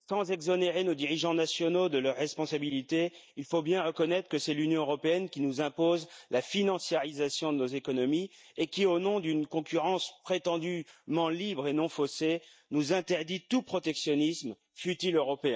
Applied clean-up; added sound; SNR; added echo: neural mask model DeepFilterNet 3.